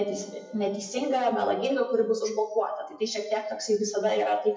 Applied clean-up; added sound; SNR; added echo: classical method WPE with log-MMSE.